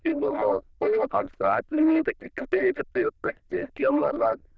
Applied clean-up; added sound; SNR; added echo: neural diffusion model UNIVERSE++.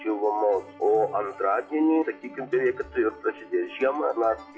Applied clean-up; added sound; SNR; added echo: classical method log-MMSE.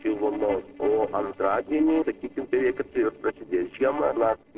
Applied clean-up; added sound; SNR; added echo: neural separator model SepFormer DNS4.